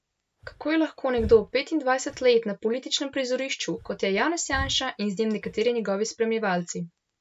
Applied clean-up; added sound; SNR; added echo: none; Breathing; 16 dB; none.